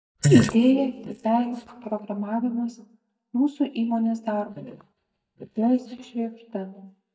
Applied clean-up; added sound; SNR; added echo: neural mask model DeepFilterNet 3.